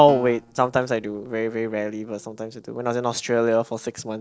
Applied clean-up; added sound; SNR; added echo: neural separator model SepFormer DNS4.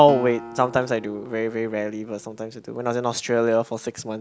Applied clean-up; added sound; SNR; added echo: none; Acoustic guitar; 18 dB; none.